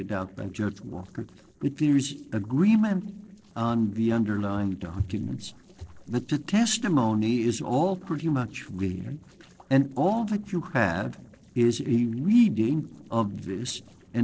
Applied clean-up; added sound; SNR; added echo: neural separator model SepFormer DNS4.